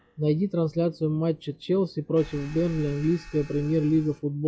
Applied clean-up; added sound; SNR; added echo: classical method log-MMSE.